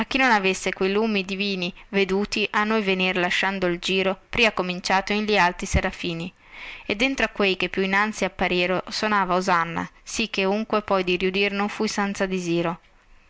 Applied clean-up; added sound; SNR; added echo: none; none; none; none.